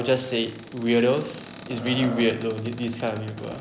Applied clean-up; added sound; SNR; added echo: none; Cupboard open or close; 18 dB; none.